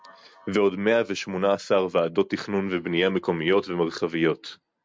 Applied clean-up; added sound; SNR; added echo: none; none; none; none.